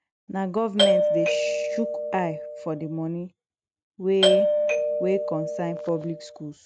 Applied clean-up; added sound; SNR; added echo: none; Doorbell; -4 dB; none.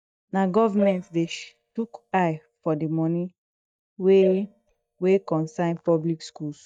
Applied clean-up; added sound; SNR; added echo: neural mask model DeepFilterNet 3.